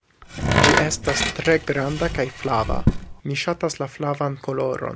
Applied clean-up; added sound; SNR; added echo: none; Tools; -1 dB; none.